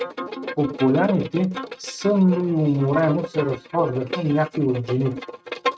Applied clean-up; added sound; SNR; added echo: neural mask model RNNoise.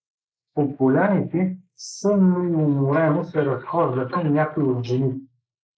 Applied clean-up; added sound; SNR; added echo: neural mask model Resemble Enhance denoiser.